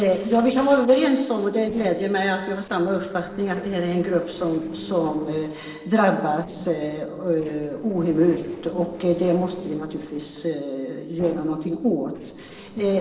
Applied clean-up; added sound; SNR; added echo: neural separator model SepFormer DNS4.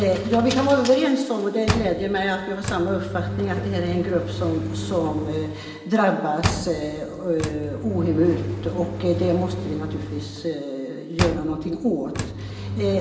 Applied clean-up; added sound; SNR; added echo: none; Engine; 6 dB; reverberation time 2.9 s.